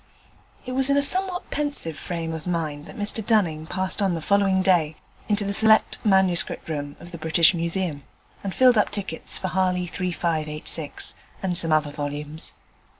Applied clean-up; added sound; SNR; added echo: none; none; none; none.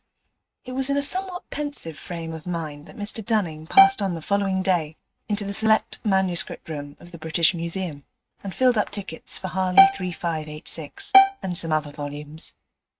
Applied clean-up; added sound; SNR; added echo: neural mask model RNNoise.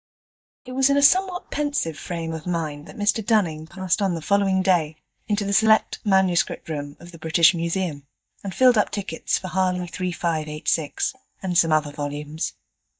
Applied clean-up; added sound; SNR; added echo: neural mask model DeepFilterNet 3.